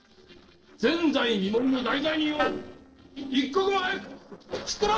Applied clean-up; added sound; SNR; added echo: neural separator model SepFormer DNS4.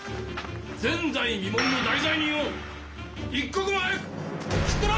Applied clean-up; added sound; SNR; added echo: none; none; none; none.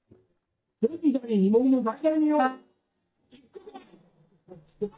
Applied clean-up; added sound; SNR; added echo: neural mask model DeepFilterNet 3.